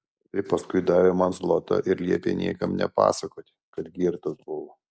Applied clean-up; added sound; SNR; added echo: none; none; none; none.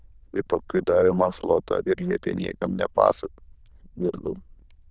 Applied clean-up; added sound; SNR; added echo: neural diffusion model UNIVERSE++.